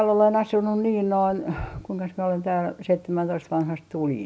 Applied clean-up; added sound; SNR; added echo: none; none; none; none.